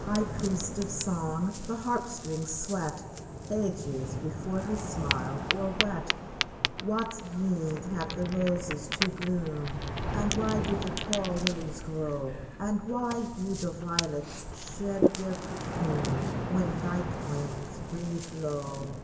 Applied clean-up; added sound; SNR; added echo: none; Ocean; 2 dB; reverberation time 2.4 s.